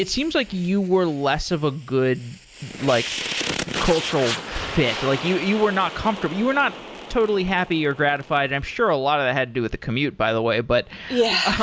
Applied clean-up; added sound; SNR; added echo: none; Fire; 11 dB; none.